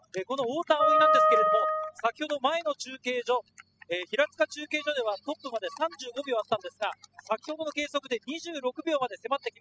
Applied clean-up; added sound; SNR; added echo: classical method spectral subtraction.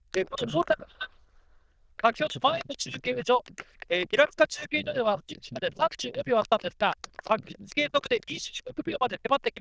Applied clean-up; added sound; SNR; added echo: neural diffusion model UNIVERSE++.